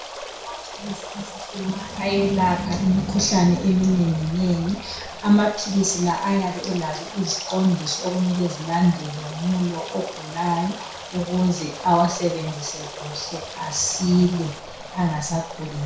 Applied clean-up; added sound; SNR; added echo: none; Stream; 13 dB; reverberation time 0.6 s.